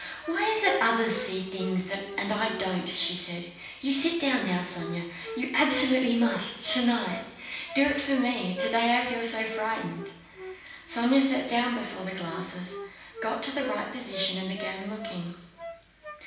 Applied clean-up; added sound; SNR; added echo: none; Wind instrument, woodwind instrument; 16 dB; reverberation time 0.9 s.